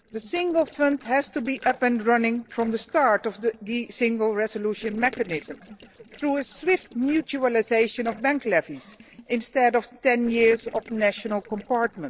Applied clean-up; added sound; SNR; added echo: neural separator model SepFormer DNS4.